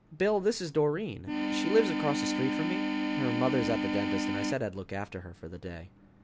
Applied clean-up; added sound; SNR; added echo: none; Organ; -1 dB; none.